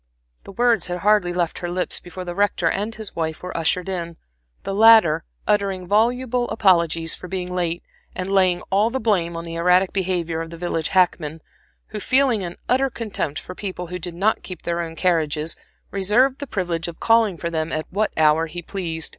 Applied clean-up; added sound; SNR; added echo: none; none; none; none.